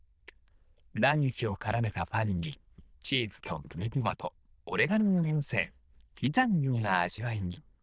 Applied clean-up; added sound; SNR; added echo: neural diffusion model UNIVERSE++.